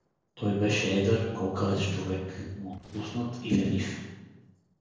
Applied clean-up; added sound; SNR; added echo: neural separator model SepFormer DNS4.